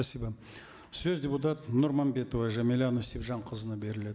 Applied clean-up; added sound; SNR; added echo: none; none; none; none.